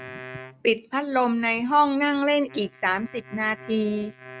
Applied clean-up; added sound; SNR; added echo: neural mask model RNNoise.